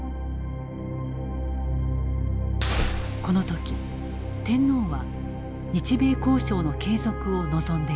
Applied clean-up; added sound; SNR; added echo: none; none; none; none.